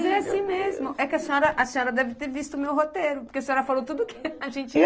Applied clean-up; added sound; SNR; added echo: none; none; none; none.